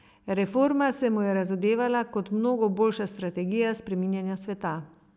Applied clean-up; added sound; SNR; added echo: none; none; none; none.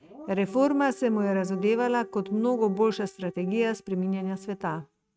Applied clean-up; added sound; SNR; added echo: neural mask model RNNoise.